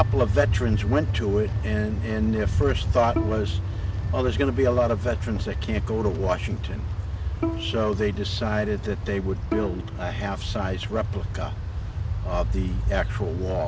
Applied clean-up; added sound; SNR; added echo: none; Bowed string instrument; 12 dB; none.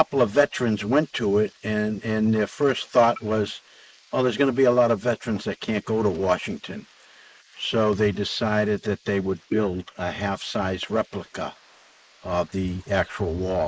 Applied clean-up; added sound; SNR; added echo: neural mask model Resemble Enhance denoiser.